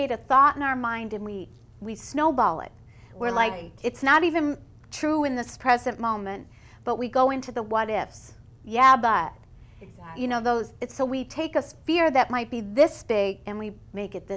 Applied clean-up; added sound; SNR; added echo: none; none; none; none.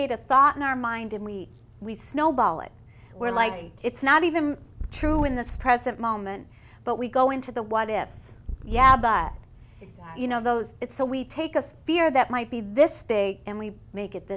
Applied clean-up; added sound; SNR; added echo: none; Purr; 9 dB; none.